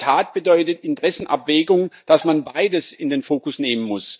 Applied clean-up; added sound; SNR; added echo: neural mask model DeepFilterNet 3.